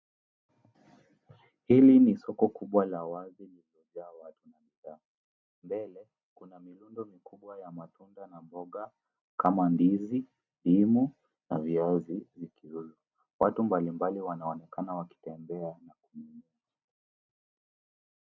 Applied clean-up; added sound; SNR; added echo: none; none; none; none.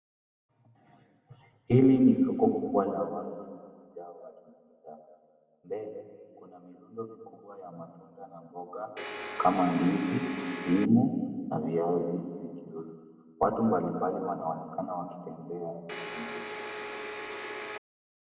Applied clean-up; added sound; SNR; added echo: none; Domestic sounds, home sounds; 7 dB; reverberation time 2.1 s.